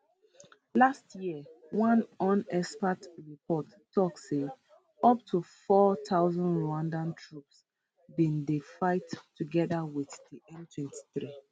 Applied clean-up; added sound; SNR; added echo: none; none; none; none.